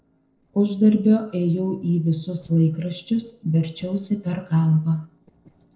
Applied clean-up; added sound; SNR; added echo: neural separator model SepFormer DNS4.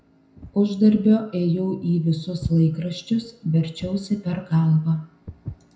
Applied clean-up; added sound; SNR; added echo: none; Walk, footsteps; 18 dB; reverberation time 0.4 s.